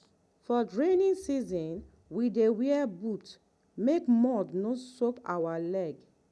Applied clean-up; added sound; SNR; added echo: none; none; none; none.